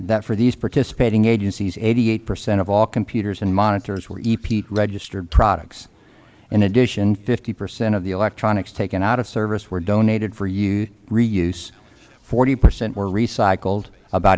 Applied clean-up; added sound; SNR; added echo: neural mask model Resemble Enhance denoiser.